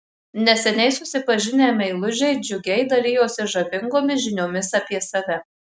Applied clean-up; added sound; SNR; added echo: none; none; none; none.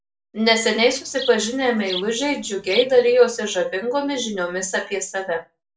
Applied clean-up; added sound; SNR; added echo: none; Insect; 14 dB; reverberation time 0.2 s.